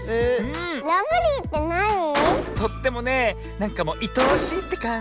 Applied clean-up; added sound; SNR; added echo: none; Gunshot, gunfire; 8 dB; none.